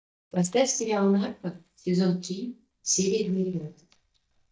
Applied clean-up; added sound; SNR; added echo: neural mask model DeepFilterNet 3.